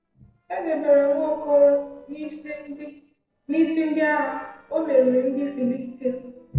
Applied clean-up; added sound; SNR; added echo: neural separator model SepFormer DNS4.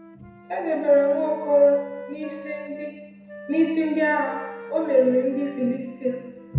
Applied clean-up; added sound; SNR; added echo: none; Wind instrument, woodwind instrument; 18 dB; reverberation time 0.9 s.